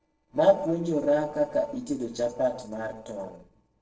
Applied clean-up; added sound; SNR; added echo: neural separator model SepFormer DNS4.